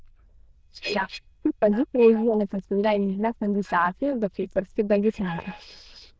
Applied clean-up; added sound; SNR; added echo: neural diffusion model UNIVERSE++.